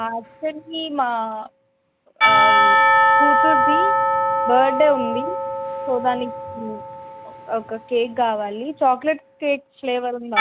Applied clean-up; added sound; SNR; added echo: none; Church bell / Percussion; -3 dB; none.